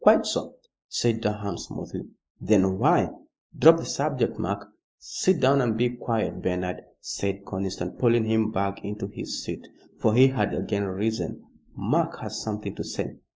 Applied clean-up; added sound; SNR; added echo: neural mask model Resemble Enhance denoiser.